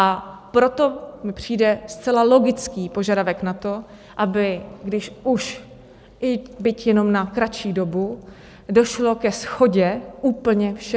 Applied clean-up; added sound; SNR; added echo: none; none; none; none.